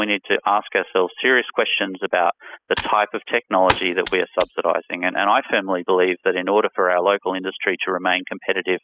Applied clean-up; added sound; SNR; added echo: classical method spectral subtraction.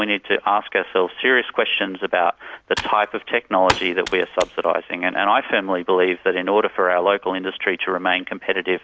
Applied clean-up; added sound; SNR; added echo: none; Computer keyboard; 11 dB; none.